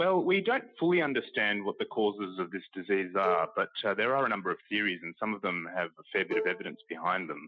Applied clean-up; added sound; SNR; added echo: classical method Wiener filter.